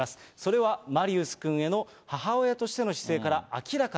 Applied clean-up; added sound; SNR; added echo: none; none; none; none.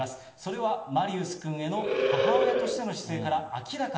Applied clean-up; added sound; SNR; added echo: none; Animal; -4 dB; reverberation time 1.6 s.